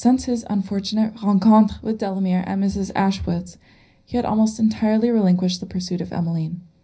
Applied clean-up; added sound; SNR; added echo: none; none; none; reverberation time 0.5 s.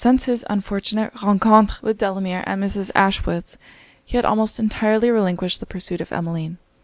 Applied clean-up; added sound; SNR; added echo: none; none; none; none.